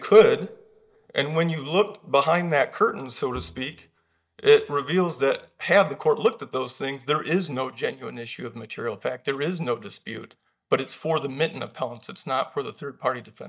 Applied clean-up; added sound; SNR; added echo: neural mask model DeepFilterNet 3.